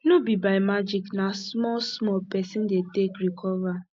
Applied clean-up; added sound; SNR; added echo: none; none; none; none.